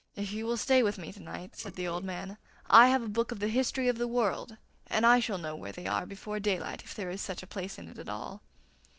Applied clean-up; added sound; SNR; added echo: neural separator model SepFormer DNS4.